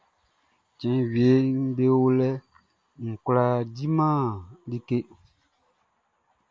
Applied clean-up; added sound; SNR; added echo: none; none; none; none.